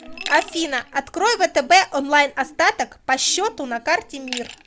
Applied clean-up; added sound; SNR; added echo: none; Glass; 18 dB; none.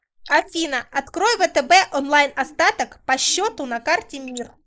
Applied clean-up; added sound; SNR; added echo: neural mask model Resemble Enhance denoiser.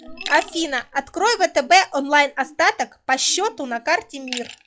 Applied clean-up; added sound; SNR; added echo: classical method log-MMSE.